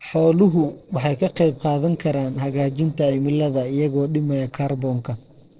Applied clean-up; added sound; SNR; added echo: neural separator model SepFormer DNS4.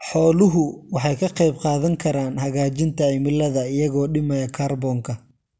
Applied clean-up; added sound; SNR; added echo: none; none; none; none.